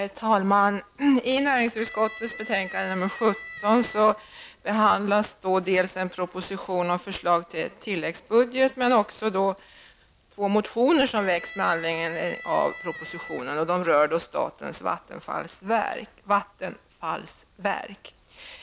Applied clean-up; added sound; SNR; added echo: none; Electric guitar; 15 dB; none.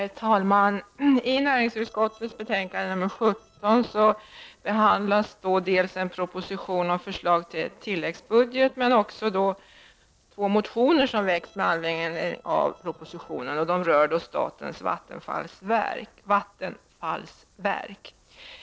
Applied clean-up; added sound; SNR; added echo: neural separator model SepFormer DNS4.